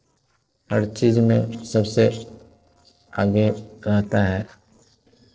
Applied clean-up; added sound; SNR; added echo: neural separator model SepFormer DNS4.